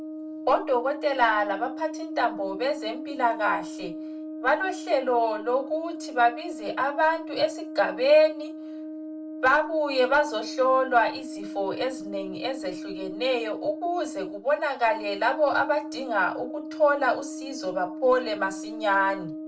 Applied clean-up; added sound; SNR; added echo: none; Brass instrument; 10 dB; reverberation time 0.2 s.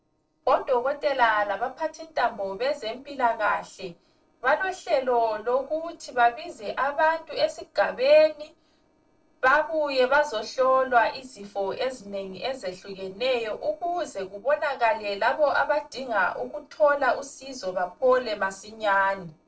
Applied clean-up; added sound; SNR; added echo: neural separator model SepFormer DNS4.